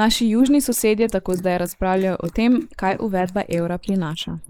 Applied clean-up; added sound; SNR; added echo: neural mask model Resemble Enhance denoiser.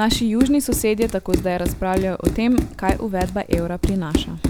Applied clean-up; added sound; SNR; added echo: none; Run; 3 dB; none.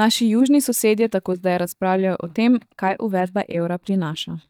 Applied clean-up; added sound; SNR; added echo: neural mask model DeepFilterNet 3.